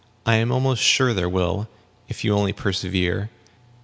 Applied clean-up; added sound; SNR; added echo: none; none; none; none.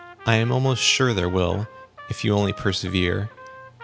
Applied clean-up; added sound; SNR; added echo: none; Trumpet; 19 dB; none.